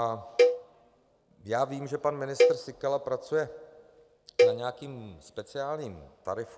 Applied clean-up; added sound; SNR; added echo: none; Cowbell; -5 dB; none.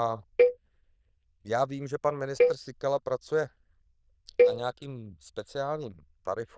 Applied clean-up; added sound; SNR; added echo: neural diffusion model UNIVERSE++.